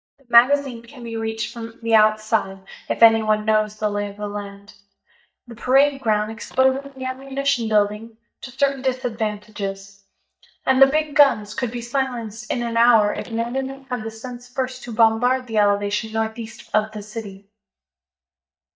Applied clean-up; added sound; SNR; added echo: neural mask model DeepFilterNet 3.